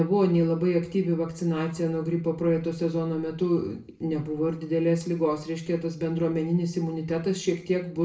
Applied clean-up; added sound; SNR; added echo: none; none; none; reverberation time 0.4 s.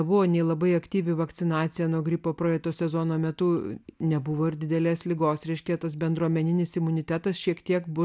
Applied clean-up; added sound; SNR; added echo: none; none; none; none.